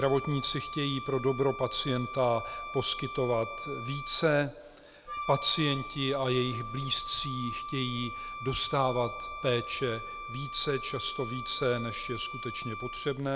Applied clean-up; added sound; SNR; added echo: none; Wind instrument, woodwind instrument; 9 dB; none.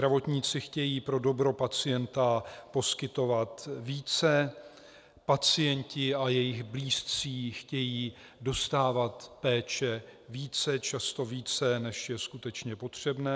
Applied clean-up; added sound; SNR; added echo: none; none; none; none.